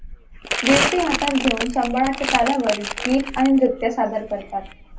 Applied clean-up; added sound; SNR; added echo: none; Crumpling, crinkling; 6 dB; reverberation time 0.2 s.